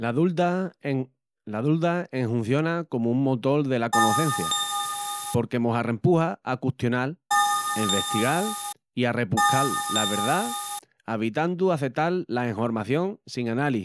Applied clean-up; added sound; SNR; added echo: none; Bell; -4 dB; none.